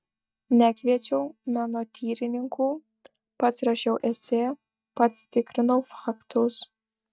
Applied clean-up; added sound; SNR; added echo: neural mask model DeepFilterNet 3.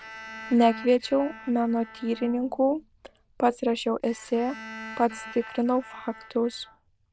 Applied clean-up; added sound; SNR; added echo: neural diffusion model UNIVERSE++.